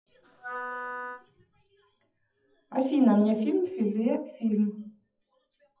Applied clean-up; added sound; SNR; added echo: classical method WPE with log-MMSE.